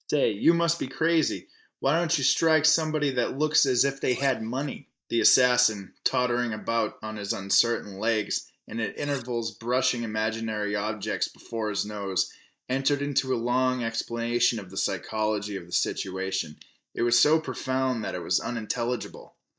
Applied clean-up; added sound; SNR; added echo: neural mask model DeepFilterNet 3.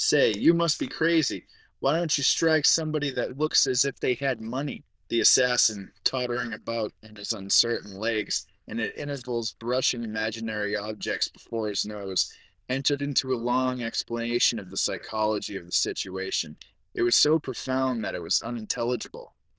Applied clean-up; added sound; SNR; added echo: neural diffusion model UNIVERSE++.